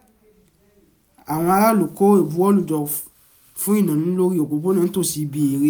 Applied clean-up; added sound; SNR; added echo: none; none; none; none.